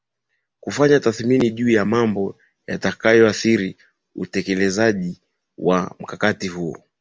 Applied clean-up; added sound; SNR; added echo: none; none; none; none.